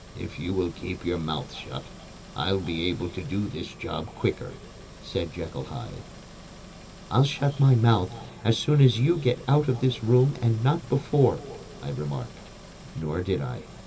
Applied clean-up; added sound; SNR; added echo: none; Engine; 18 dB; reverberation time 2.7 s.